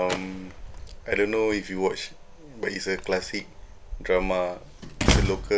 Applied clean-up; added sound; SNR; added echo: none; Slam; 3 dB; none.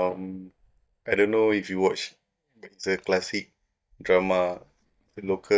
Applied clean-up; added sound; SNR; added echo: neural mask model DeepFilterNet 3.